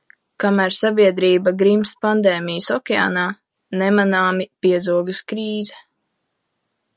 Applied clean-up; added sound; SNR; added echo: none; none; none; none.